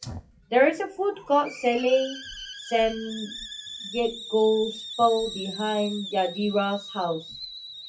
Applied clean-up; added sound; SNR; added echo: classical method WPE with log-MMSE.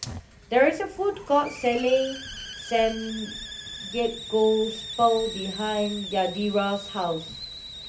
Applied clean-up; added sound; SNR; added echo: none; Hiss; 12 dB; reverberation time 0.3 s.